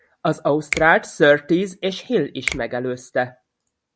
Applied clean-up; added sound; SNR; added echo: none; Finger snapping; 13 dB; none.